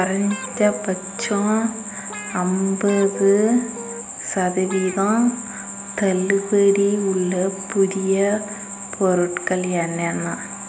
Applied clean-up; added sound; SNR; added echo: none; Guitar + Wind instrument, woodwind instrument; 17 dB; none.